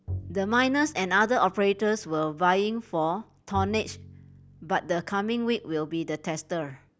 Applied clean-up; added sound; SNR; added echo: none; Bowed string instrument; 16 dB; none.